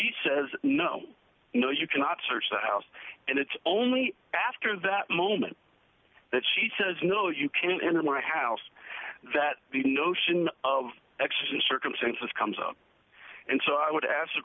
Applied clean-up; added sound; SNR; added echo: none; none; none; none.